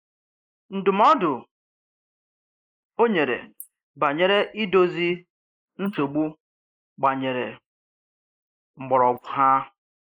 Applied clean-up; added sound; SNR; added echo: neural mask model Resemble Enhance denoiser.